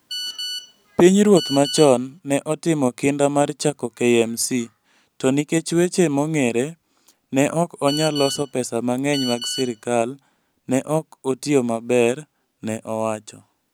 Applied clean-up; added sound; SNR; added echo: none; Telephone; 11 dB; none.